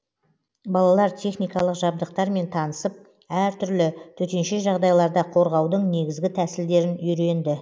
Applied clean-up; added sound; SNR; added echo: none; none; none; none.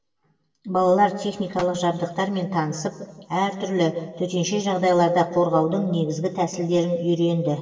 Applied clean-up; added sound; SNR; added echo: none; none; none; reverberation time 1.4 s.